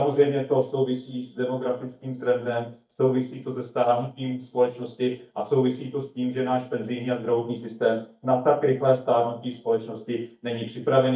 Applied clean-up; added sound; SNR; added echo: neural mask model DeepFilterNet 3.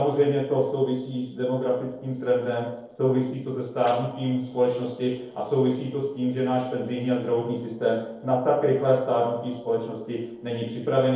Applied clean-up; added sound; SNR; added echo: neural separator model SepFormer DNS4.